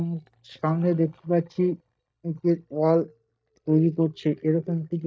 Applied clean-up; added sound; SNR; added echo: neural mask model DeepFilterNet 3.